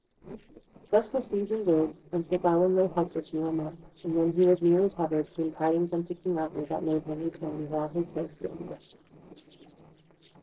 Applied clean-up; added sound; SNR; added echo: neural separator model SepFormer DNS4.